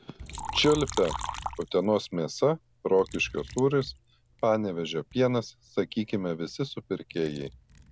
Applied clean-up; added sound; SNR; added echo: none; Liquid; 14 dB; none.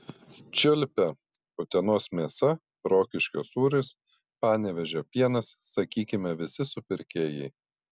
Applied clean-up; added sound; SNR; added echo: none; none; none; none.